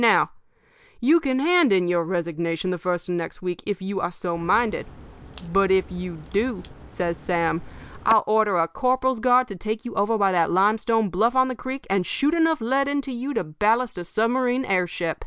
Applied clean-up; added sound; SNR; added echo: none; Crack; 16 dB; none.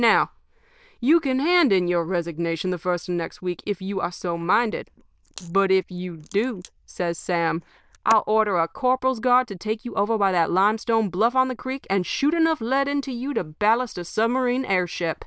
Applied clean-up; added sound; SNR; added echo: neural diffusion model UNIVERSE++.